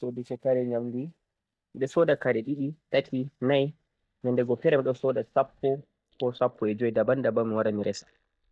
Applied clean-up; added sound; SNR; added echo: neural mask model DeepFilterNet 3.